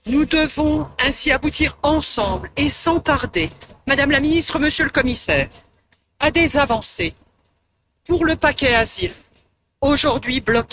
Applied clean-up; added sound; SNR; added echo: neural mask model RNNoise.